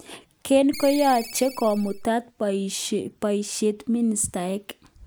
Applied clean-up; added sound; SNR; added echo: none; Ringtone; 13 dB; none.